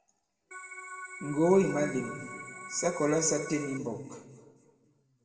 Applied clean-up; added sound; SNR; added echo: none; Organ; 12 dB; reverberation time 1.5 s.